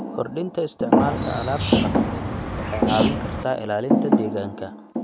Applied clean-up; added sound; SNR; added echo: none; Bird + Thump, thud; -5 dB; none.